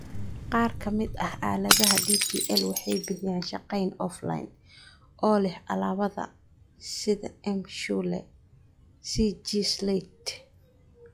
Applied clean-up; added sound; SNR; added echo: classical method log-MMSE.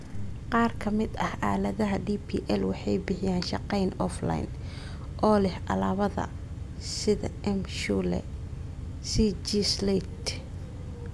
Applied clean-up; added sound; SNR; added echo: none; none; none; none.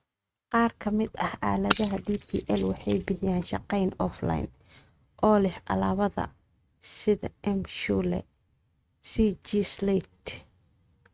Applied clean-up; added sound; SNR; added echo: neural mask model RNNoise.